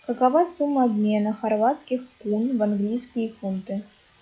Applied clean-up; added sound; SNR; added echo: classical method log-MMSE.